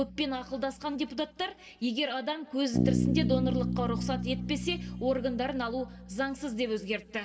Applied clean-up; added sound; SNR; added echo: none; Bass guitar; 2 dB; reverberation time 1.6 s.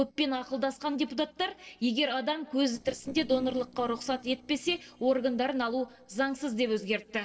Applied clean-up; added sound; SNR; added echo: neural separator model SepFormer DNS4.